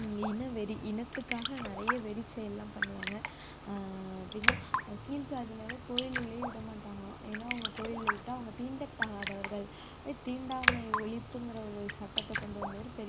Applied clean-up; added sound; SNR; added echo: none; Raindrop; -2 dB; none.